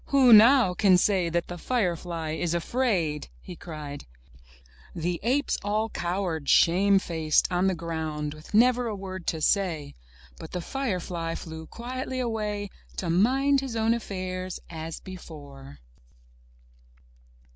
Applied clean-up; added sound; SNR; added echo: none; none; none; none.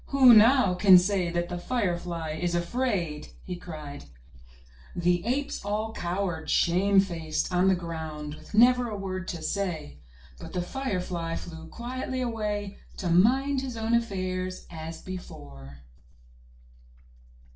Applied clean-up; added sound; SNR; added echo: none; none; none; reverberation time 0.3 s.